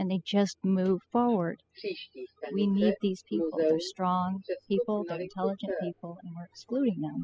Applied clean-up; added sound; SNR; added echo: classical method spectral subtraction.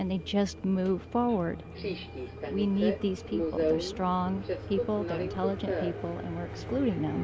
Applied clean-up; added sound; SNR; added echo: none; Subway, metro, underground; 4 dB; none.